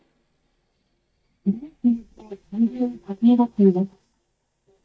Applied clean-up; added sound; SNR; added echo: neural mask model DeepFilterNet 3.